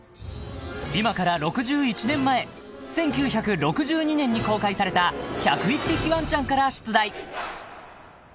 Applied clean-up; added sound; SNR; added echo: none; none; none; none.